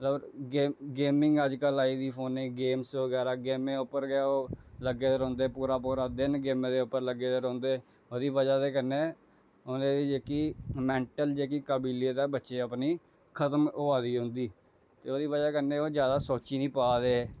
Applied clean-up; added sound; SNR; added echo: none; none; none; none.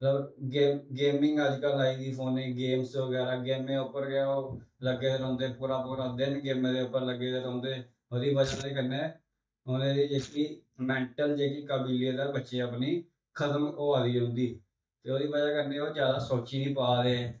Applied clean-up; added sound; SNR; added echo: neural mask model DeepFilterNet 3.